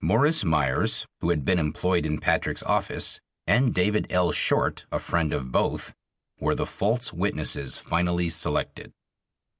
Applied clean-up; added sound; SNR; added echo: none; none; none; none.